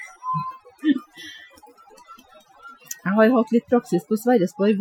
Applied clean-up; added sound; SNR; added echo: classical method Wiener filter.